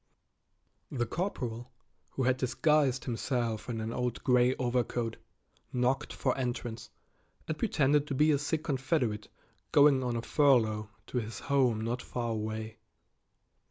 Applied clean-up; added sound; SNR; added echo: none; none; none; none.